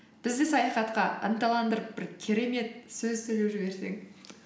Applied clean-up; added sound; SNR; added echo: none; none; none; none.